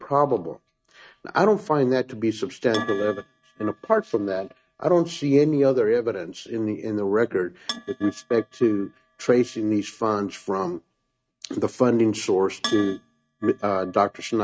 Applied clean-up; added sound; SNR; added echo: neural mask model RNNoise.